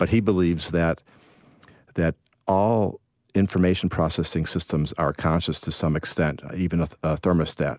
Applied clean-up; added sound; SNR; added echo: none; none; none; none.